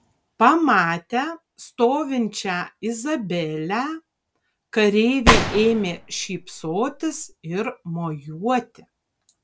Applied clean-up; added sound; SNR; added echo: none; Gunshot, gunfire; 0 dB; none.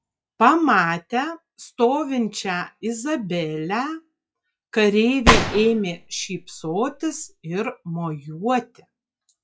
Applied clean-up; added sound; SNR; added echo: classical method log-MMSE.